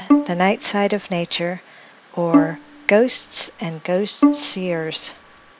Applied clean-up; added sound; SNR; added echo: none; Bowed string instrument; -1 dB; none.